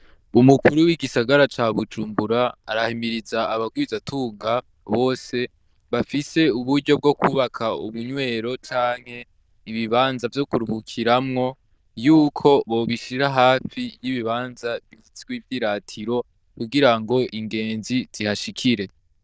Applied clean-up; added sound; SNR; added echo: neural diffusion model UNIVERSE++.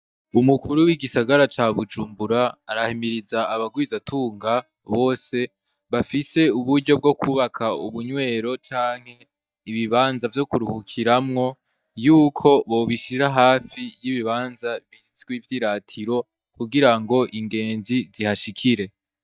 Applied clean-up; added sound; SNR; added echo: neural mask model DeepFilterNet 3.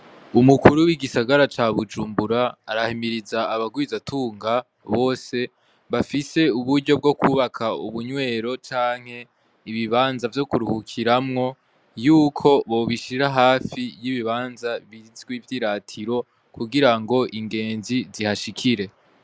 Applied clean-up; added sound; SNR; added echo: none; none; none; none.